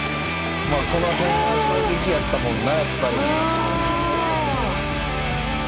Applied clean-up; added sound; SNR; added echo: none; none; none; none.